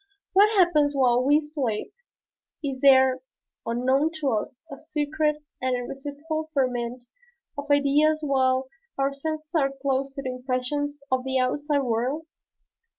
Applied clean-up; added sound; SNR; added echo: none; none; none; none.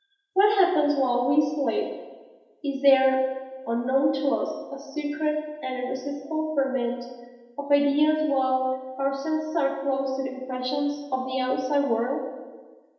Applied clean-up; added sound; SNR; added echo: none; none; none; reverberation time 1.0 s.